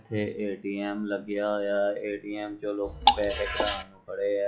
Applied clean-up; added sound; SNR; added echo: classical method log-MMSE.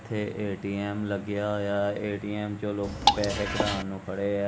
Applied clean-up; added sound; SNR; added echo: none; Drip / Water; -3 dB; none.